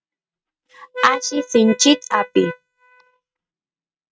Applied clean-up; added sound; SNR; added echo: neural mask model RNNoise.